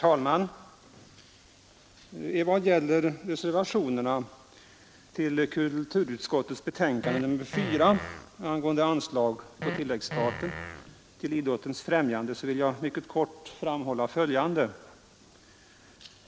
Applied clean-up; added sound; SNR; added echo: none; Fart; 9 dB; none.